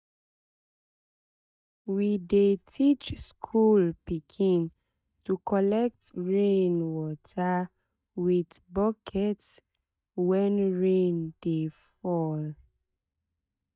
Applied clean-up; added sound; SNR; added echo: neural mask model DeepFilterNet 3.